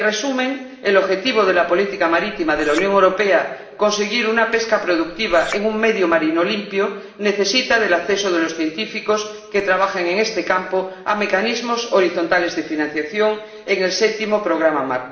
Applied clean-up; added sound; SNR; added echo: none; Chink, clink; 15 dB; reverberation time 1.2 s.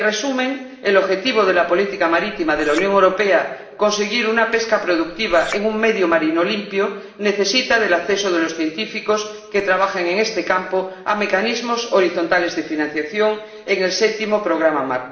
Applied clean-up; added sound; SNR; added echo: neural separator model SepFormer DNS4.